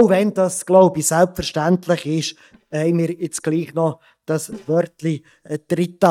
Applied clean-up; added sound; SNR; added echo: neural mask model DeepFilterNet 3.